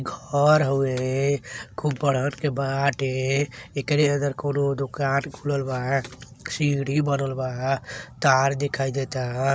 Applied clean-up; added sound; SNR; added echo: none; none; none; none.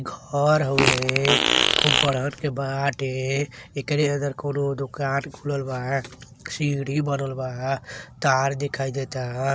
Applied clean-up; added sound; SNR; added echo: none; Fart; -3 dB; none.